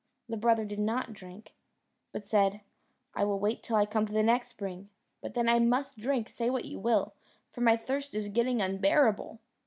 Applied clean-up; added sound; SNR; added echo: none; none; none; none.